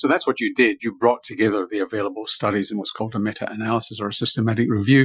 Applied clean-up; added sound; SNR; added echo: classical method Wiener filter.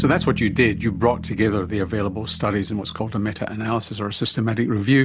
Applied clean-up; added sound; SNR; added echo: none; Bass guitar; 11 dB; none.